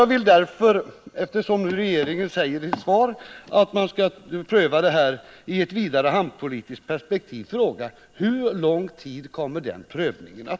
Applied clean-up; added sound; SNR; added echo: neural mask model Resemble Enhance denoiser.